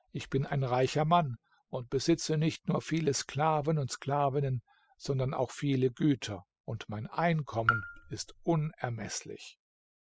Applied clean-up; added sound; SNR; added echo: classical method spectral subtraction.